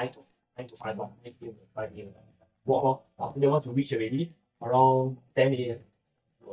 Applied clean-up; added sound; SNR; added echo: neural mask model DeepFilterNet 3.